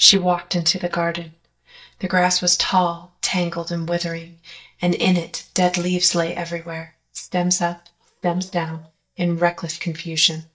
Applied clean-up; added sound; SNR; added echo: neural mask model DeepFilterNet 3.